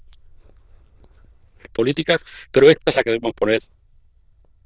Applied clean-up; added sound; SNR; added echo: neural diffusion model UNIVERSE++.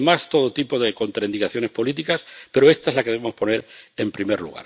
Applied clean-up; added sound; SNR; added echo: none; none; none; none.